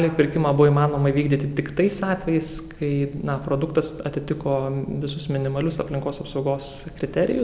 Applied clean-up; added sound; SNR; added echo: none; none; none; none.